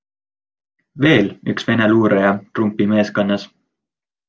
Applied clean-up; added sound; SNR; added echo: none; none; none; none.